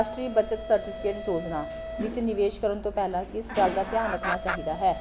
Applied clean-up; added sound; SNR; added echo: none; Mechanisms + Chicken, rooster; 8 dB; none.